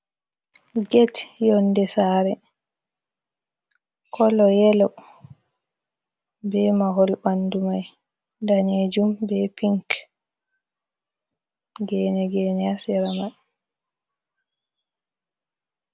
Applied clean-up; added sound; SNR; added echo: none; none; none; none.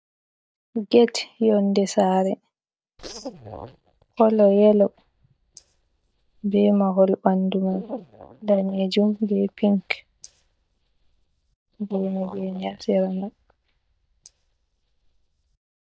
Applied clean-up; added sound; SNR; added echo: neural mask model DeepFilterNet 3.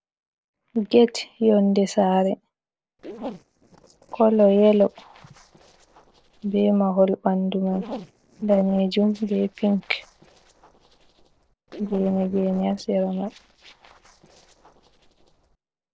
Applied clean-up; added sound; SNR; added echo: neural separator model SepFormer DNS4.